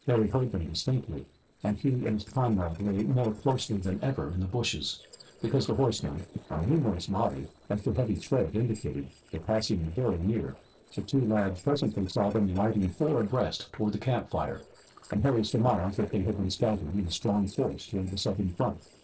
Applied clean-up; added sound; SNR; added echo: neural separator model SepFormer DNS4.